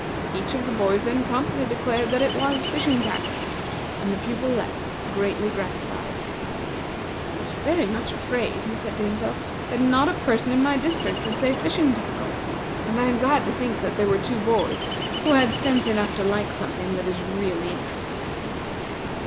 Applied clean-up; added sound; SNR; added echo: none; Ocean; 3 dB; none.